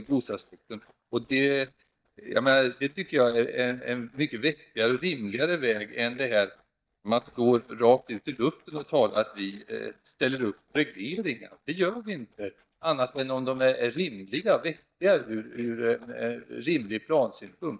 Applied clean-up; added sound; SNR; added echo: neural mask model DeepFilterNet 3.